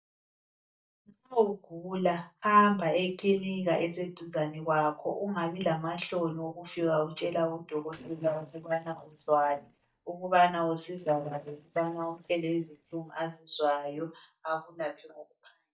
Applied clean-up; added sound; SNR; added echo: neural mask model DeepFilterNet 3.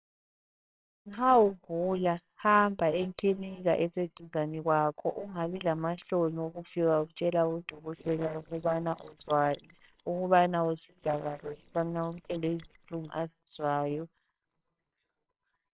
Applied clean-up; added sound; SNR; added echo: neural separator model SepFormer WHAMR!.